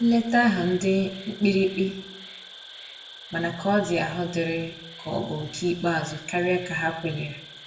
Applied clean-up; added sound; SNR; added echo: none; Insect; 18 dB; reverberation time 0.8 s.